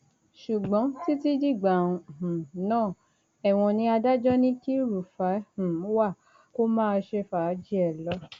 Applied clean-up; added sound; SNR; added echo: none; none; none; none.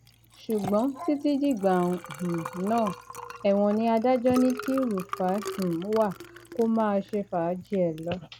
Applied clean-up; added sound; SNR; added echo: none; Liquid; 15 dB; none.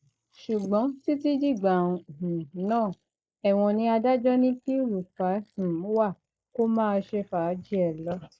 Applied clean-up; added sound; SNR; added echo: neural mask model Resemble Enhance denoiser.